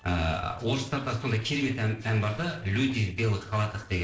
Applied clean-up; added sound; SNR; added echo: neural separator model SepFormer DNS4.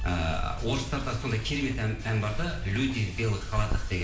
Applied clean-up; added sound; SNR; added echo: none; Water; 6 dB; reverberation time 0.7 s.